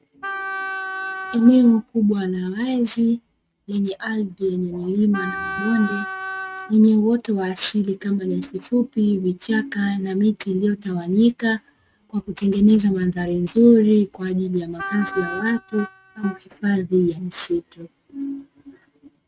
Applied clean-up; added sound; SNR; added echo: neural mask model RNNoise.